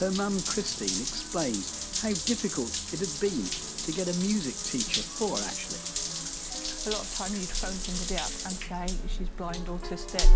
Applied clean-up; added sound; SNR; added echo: none; Drip / Trickle, dribble / Bathtub (filling or washing) / Water tap, faucet; -4 dB; none.